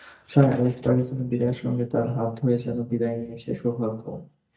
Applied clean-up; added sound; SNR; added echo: neural mask model DeepFilterNet 3.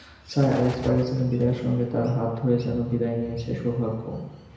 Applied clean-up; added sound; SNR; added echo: none; Bird; 18 dB; reverberation time 1.0 s.